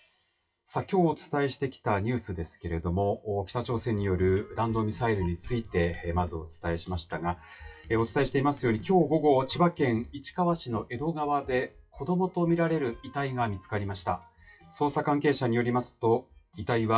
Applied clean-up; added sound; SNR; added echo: classical method WPE with log-MMSE.